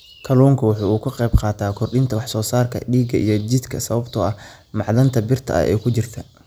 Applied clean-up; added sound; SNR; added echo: none; none; none; none.